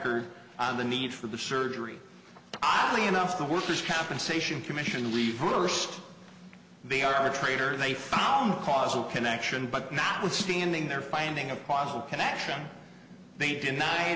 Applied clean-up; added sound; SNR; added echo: none; Snare drum; 18 dB; none.